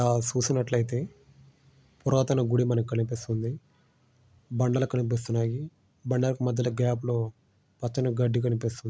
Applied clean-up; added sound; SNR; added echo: none; none; none; none.